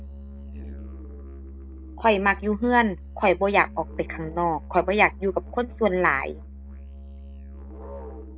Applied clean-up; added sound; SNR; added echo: none; Musical instrument; 13 dB; none.